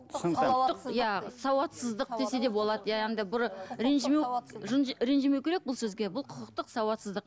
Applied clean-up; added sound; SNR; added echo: none; none; none; none.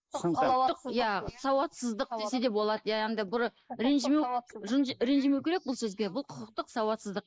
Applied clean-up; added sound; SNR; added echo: neural mask model Resemble Enhance denoiser.